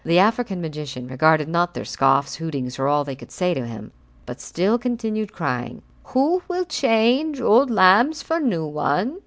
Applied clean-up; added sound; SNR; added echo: none; none; none; none.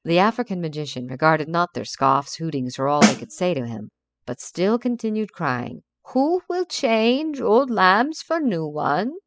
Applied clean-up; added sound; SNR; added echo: classical method spectral subtraction.